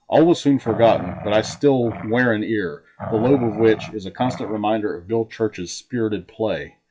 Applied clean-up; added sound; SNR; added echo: classical method WPE with log-MMSE.